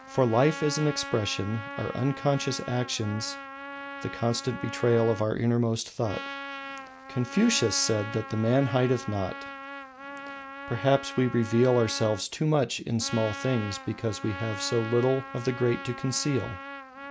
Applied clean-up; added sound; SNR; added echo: none; Trumpet; 12 dB; none.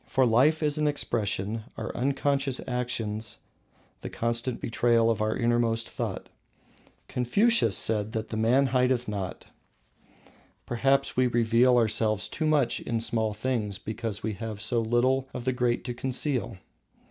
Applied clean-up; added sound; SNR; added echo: none; none; none; none.